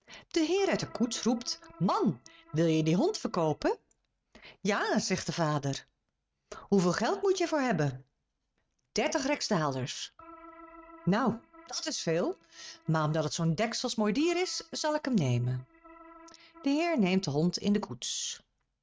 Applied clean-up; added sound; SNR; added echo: neural mask model RNNoise.